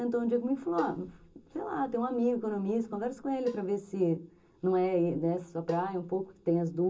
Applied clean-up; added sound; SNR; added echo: none; Cowbell; 13 dB; reverberation time 0.2 s.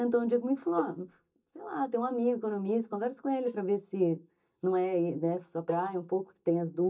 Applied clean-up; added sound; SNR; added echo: neural mask model DeepFilterNet 3.